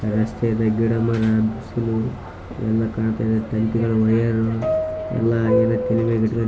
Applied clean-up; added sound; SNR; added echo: none; Subway, metro, underground; 8 dB; none.